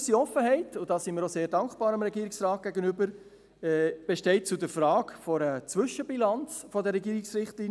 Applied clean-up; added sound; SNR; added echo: none; none; none; none.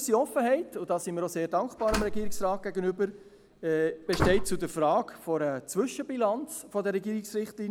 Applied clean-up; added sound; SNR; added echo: none; Slam; 3 dB; none.